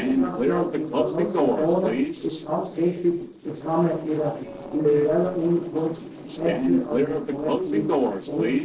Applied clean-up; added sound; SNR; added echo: neural separator model SepFormer DNS4.